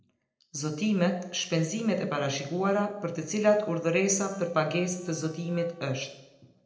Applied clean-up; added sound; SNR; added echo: neural separator model SepFormer DNS4.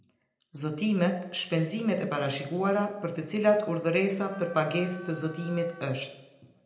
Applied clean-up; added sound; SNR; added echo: none; Wind instrument, woodwind instrument; 18 dB; reverberation time 0.7 s.